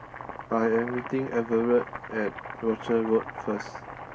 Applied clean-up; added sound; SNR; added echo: none; Boiling; 11 dB; reverberation time 0.1 s.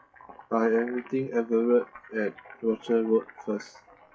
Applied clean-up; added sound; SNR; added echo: classical method WPE with log-MMSE.